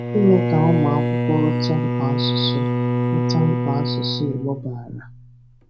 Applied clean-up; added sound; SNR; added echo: none; Bowed string instrument; -1 dB; none.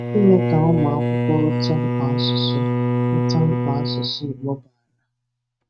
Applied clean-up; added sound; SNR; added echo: neural mask model RNNoise.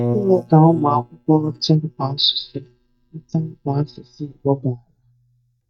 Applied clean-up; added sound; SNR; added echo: neural mask model DeepFilterNet 3.